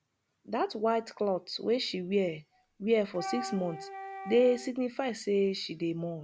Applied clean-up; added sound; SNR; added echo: none; Wind instrument, woodwind instrument; 11 dB; none.